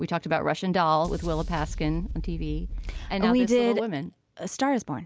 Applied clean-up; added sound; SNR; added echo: none; Boom; 7 dB; none.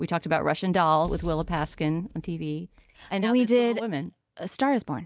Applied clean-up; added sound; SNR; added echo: neural mask model DeepFilterNet 3.